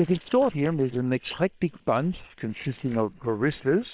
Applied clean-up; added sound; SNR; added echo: neural separator model SepFormer WHAM!.